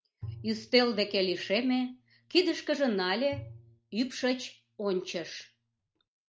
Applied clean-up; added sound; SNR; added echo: neural mask model RNNoise.